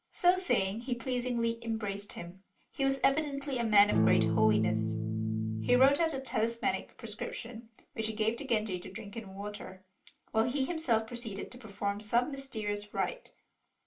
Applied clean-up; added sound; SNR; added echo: none; Electric guitar / Strum; -3 dB; reverberation time 0.2 s.